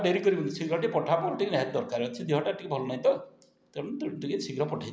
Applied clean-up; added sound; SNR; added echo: none; none; none; none.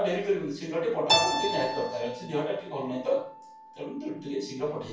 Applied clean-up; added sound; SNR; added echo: none; Keyboard (musical); 4 dB; reverberation time 0.3 s.